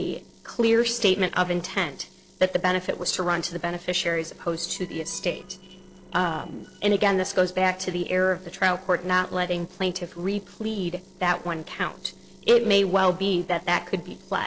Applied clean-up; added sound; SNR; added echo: neural separator model SepFormer DNS4.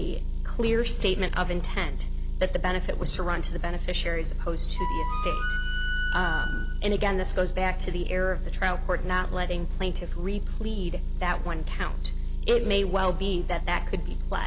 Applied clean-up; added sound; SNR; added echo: none; Wind instrument, woodwind instrument + Motor vehicle (road) / Engine; -3 dB; none.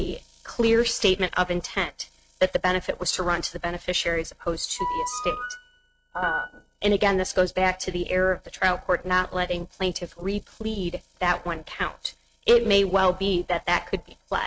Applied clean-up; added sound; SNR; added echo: neural mask model RNNoise.